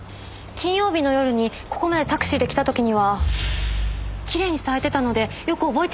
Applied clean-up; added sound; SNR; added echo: none; none; none; none.